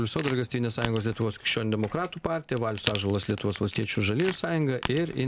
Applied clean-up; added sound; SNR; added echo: none; Crack / Crackle; 8 dB; none.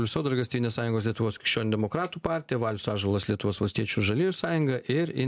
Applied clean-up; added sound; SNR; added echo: none; none; none; none.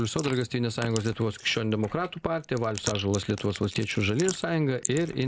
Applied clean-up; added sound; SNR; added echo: neural mask model Resemble Enhance denoiser.